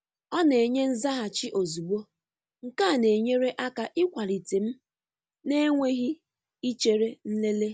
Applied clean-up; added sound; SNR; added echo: none; none; none; none.